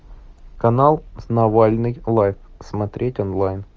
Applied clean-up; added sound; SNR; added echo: none; none; none; none.